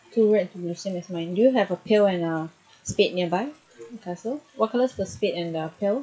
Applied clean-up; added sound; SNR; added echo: classical method WPE with log-MMSE.